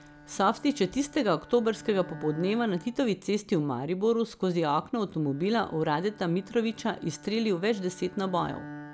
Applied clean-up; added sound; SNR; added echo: none; Bowed string instrument; 20 dB; none.